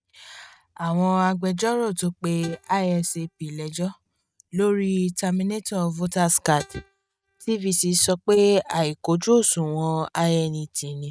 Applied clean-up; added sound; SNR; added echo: neural mask model RNNoise.